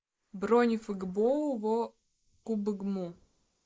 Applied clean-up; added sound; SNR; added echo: neural mask model Resemble Enhance denoiser.